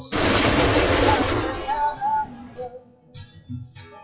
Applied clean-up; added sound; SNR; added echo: classical method WPE with log-MMSE.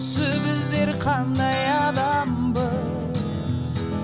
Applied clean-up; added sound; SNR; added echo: none; none; none; none.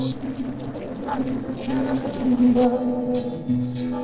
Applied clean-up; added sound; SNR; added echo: neural separator model SepFormer DNS4.